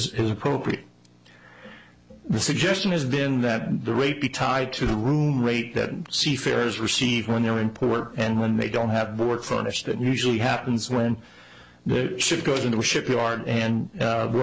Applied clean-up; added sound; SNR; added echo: none; none; none; none.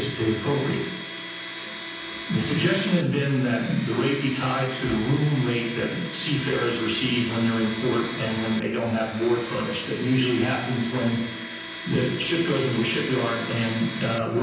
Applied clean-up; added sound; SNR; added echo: none; Domestic sounds, home sounds; 10 dB; reverberation time 0.9 s.